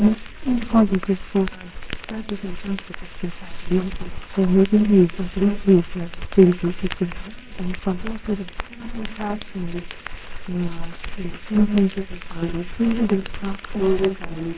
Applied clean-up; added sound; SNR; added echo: neural separator model SepFormer WHAMR!.